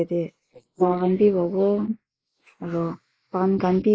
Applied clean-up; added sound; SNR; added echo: neural mask model Resemble Enhance denoiser.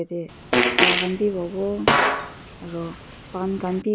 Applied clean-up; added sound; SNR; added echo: none; Fart; -3 dB; none.